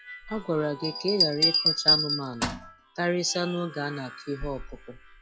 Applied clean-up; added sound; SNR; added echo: classical method log-MMSE.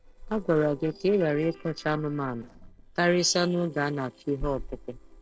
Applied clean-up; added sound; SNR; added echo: neural separator model SepFormer DNS4.